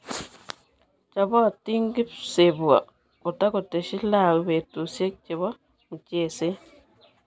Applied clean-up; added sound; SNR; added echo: none; none; none; none.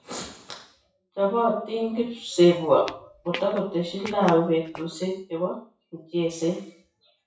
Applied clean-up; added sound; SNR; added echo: classical method WPE with log-MMSE.